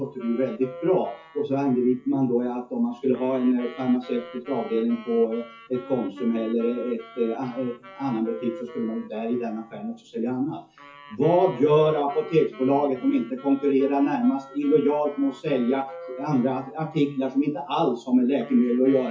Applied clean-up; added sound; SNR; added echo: classical method WPE with log-MMSE.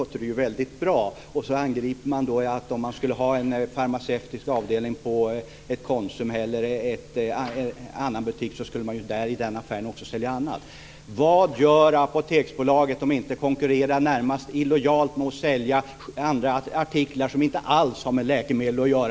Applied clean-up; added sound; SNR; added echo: none; none; none; none.